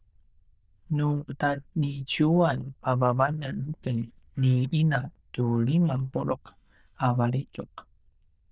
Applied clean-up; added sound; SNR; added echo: neural diffusion model UNIVERSE++.